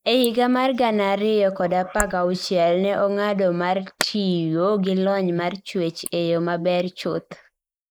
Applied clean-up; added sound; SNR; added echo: neural mask model Resemble Enhance denoiser.